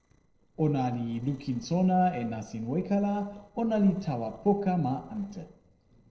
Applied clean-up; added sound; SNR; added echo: neural separator model SepFormer DNS4.